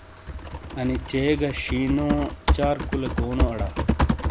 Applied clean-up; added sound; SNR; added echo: none; Typing; -1 dB; none.